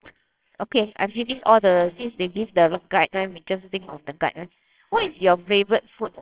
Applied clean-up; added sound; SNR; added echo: neural separator model SepFormer WHAMR!.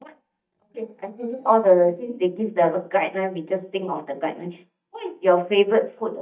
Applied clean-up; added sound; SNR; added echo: neural mask model DeepFilterNet 3.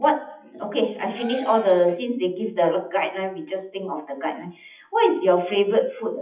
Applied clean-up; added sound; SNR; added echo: classical method WPE with log-MMSE.